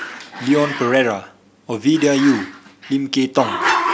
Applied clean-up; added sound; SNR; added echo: none; Growling; 7 dB; none.